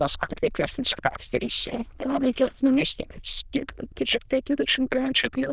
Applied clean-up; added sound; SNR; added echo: neural diffusion model UNIVERSE++.